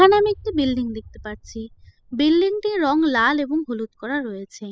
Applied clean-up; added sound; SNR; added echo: classical method spectral subtraction.